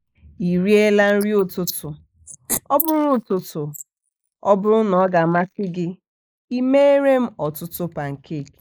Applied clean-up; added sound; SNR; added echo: neural mask model Resemble Enhance denoiser.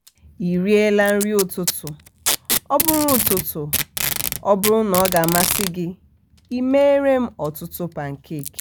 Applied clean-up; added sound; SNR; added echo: none; Packing tape, duct tape; 5 dB; none.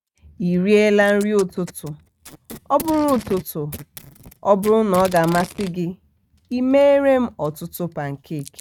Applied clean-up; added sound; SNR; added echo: neural mask model RNNoise.